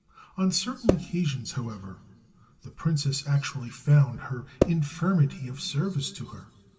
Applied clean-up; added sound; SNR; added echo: none; Percussion; 0 dB; reverberation time 2.0 s.